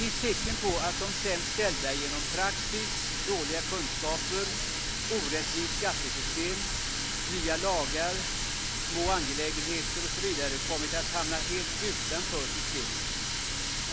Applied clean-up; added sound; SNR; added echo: none; Water tap, faucet; -3 dB; none.